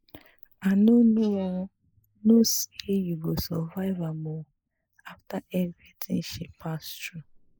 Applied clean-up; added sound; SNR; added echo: neural mask model Resemble Enhance denoiser.